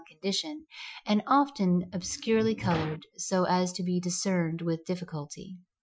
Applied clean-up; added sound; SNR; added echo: classical method Wiener filter.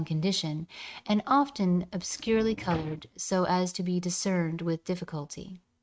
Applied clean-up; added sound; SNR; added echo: neural mask model RNNoise.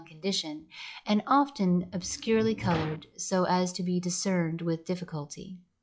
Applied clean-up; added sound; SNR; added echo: classical method log-MMSE.